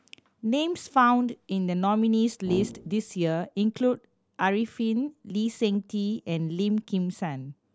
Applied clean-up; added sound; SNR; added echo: none; Brass instrument; 10 dB; none.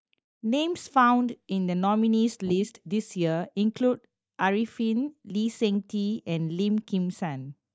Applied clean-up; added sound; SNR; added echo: neural mask model DeepFilterNet 3.